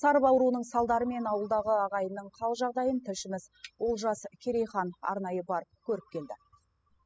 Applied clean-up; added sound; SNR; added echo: classical method spectral subtraction.